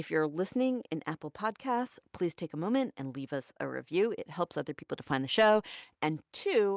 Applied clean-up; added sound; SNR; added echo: none; none; none; none.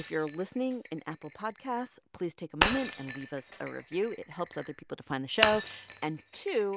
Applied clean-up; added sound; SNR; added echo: none; Shatter; 1 dB; none.